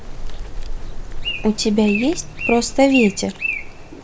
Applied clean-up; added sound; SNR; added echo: none; Bird + Bird; 5 dB; none.